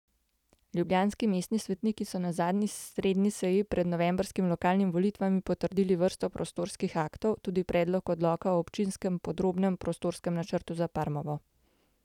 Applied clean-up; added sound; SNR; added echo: none; none; none; none.